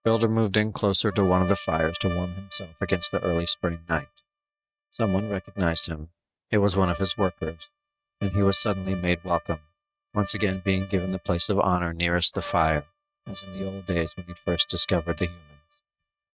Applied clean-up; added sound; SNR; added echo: neural mask model RNNoise.